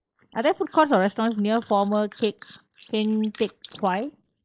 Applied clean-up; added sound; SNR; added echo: neural mask model Resemble Enhance denoiser.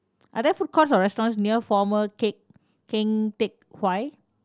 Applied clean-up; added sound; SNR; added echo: none; none; none; none.